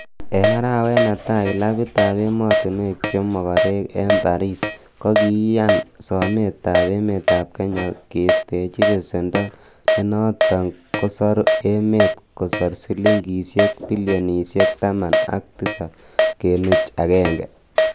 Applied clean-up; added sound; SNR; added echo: none; Keyboard (musical); 2 dB; none.